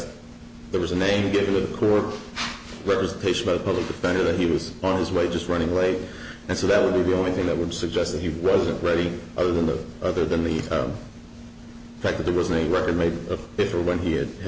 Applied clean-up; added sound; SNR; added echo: none; none; none; none.